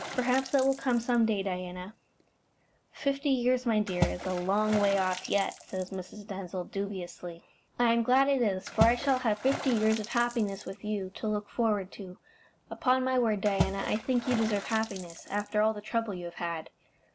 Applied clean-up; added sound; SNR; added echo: none; Water / Splash, splatter; 11 dB; none.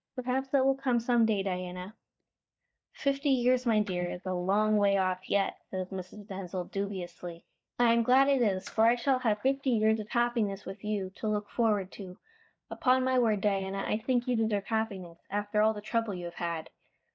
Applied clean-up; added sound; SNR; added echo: neural mask model DeepFilterNet 3.